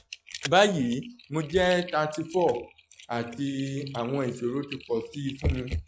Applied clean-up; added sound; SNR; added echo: neural mask model RNNoise.